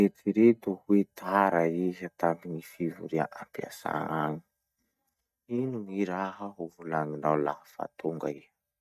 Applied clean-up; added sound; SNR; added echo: neural mask model DeepFilterNet 3.